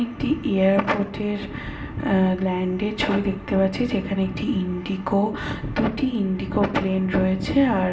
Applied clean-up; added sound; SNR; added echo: none; none; none; reverberation time 0.6 s.